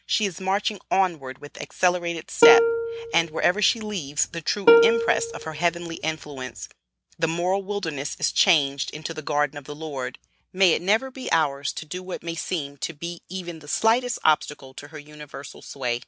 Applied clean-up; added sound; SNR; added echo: none; Plucked string instrument; -4 dB; none.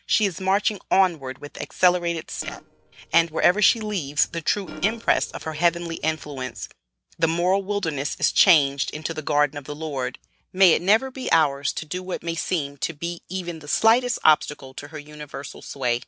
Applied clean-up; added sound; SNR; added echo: neural separator model SepFormer DNS4.